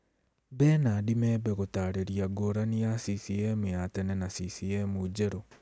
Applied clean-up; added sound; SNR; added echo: none; none; none; none.